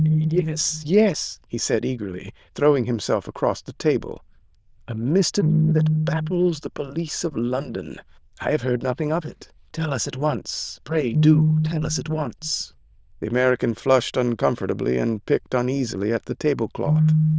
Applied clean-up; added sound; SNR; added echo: neural diffusion model UNIVERSE++.